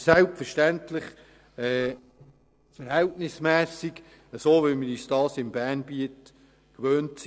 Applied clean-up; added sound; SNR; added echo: neural separator model SepFormer DNS4.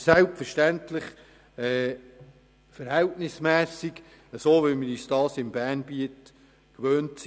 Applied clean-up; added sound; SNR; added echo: none; none; none; none.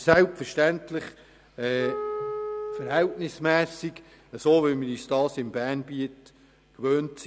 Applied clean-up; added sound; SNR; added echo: none; Wind instrument, woodwind instrument; 8 dB; none.